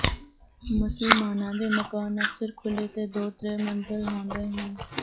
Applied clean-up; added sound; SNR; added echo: classical method log-MMSE.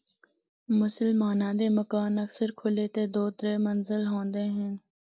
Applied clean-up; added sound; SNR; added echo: none; none; none; none.